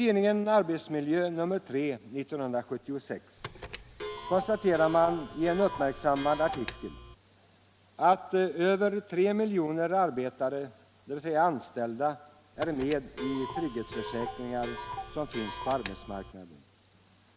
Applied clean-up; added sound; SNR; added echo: none; Clock; 10 dB; none.